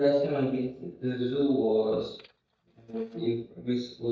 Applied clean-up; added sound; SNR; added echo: neural mask model DeepFilterNet 3.